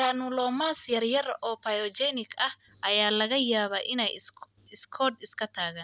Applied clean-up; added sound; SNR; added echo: none; none; none; none.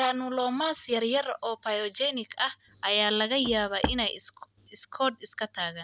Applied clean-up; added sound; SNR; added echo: none; Walk, footsteps; 6 dB; none.